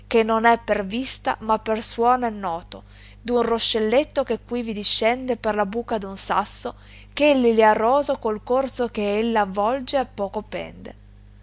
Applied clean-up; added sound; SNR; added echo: none; none; none; none.